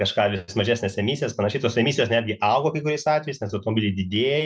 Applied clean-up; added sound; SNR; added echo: none; none; none; none.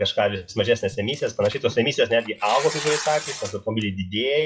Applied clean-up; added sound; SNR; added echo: classical method WPE with log-MMSE.